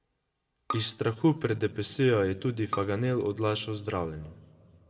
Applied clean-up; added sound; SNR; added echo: none; Bowed string instrument; 14 dB; reverberation time 1.2 s.